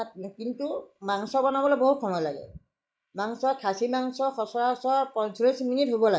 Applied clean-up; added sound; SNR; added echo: neural mask model Resemble Enhance denoiser.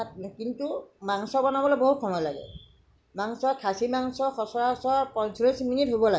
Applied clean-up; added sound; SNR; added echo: none; none; none; none.